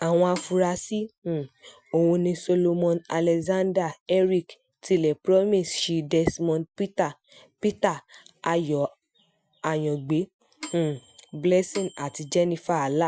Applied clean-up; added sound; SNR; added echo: classical method Wiener filter.